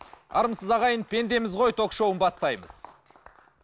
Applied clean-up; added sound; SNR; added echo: none; none; none; none.